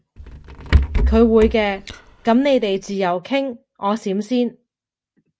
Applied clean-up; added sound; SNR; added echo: none; Rattle / Breathing; 2 dB; none.